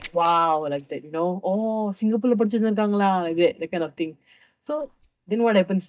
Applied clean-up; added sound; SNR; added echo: neural mask model DeepFilterNet 3.